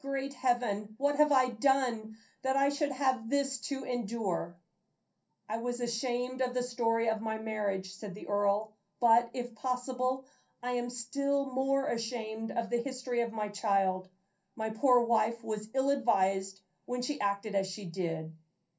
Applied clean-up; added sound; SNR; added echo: none; none; none; reverberation time 0.3 s.